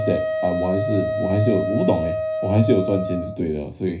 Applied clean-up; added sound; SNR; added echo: none; Wind instrument, woodwind instrument; 3 dB; reverberation time 0.4 s.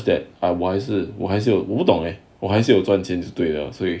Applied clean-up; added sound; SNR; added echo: none; none; none; none.